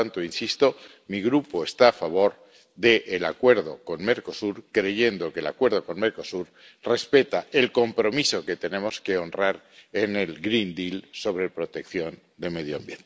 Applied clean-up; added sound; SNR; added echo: none; none; none; none.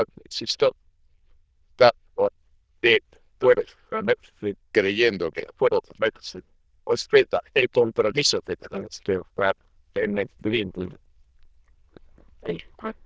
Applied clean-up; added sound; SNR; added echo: neural diffusion model UNIVERSE++.